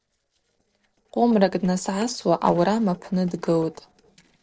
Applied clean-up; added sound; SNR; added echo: neural separator model SepFormer DNS4.